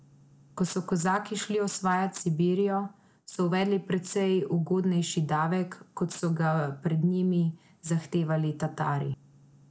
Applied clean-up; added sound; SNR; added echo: none; none; none; none.